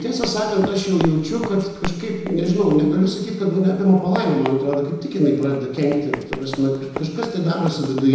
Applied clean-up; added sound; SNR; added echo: none; Run; 13 dB; reverberation time 1.0 s.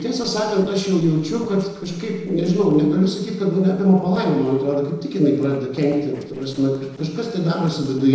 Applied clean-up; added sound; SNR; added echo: neural separator model SepFormer DNS4.